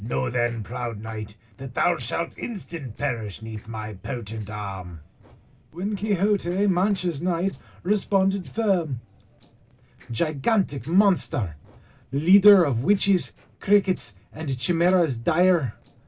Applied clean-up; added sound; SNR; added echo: neural separator model SepFormer DNS4.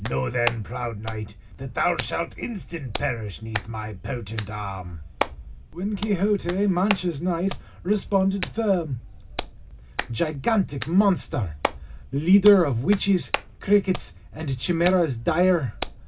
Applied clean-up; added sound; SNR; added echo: none; Hands; 11 dB; reverberation time 0.4 s.